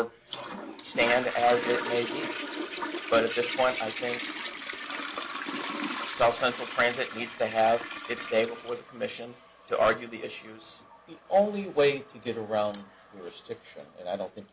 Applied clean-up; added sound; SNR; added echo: none; Toilet flush; 8 dB; none.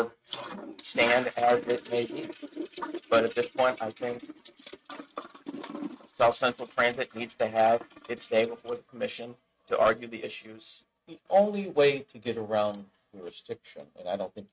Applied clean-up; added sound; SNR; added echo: neural mask model RNNoise.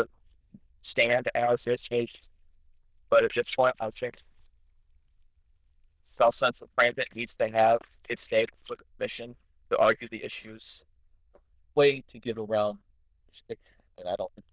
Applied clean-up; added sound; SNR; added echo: neural diffusion model UNIVERSE++.